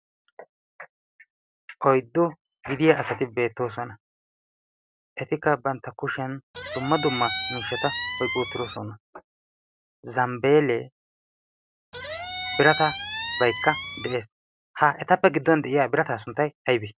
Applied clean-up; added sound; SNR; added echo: none; Squeak; 5 dB; none.